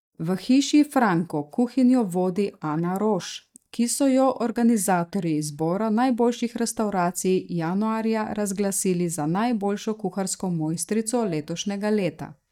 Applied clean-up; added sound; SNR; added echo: neural mask model DeepFilterNet 3.